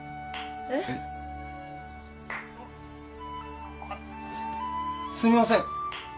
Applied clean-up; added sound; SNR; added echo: none; Clapping / Chirp, tweet; 18 dB; none.